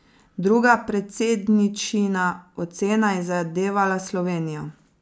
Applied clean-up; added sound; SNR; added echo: none; none; none; none.